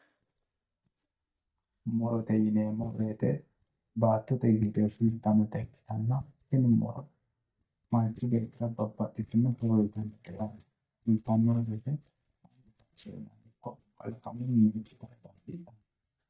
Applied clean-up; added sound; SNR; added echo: neural mask model DeepFilterNet 3.